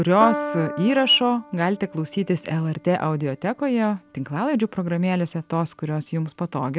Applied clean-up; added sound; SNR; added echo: none; Piano; 13 dB; none.